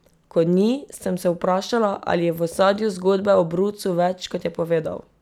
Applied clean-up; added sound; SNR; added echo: none; none; none; none.